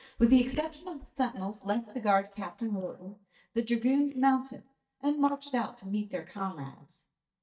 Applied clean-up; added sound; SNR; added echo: neural mask model DeepFilterNet 3.